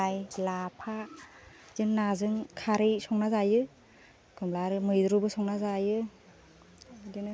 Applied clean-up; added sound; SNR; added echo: none; none; none; none.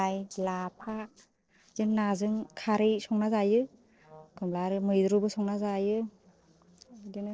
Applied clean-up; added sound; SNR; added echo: neural separator model SepFormer DNS4.